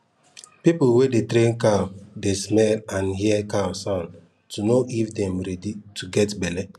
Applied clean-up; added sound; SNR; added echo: none; none; none; none.